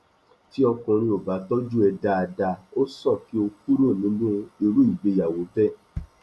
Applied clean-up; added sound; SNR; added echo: none; none; none; none.